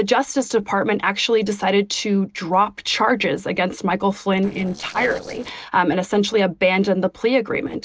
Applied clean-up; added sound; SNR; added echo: neural separator model SepFormer DNS4.